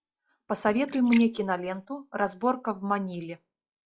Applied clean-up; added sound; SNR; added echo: classical method log-MMSE.